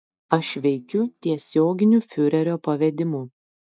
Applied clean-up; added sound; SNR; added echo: neural mask model DeepFilterNet 3.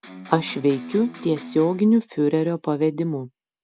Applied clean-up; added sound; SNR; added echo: none; Electric guitar; 16 dB; none.